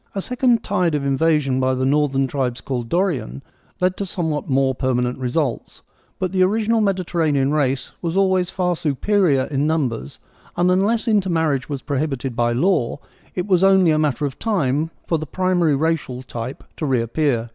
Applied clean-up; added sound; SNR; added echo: none; none; none; none.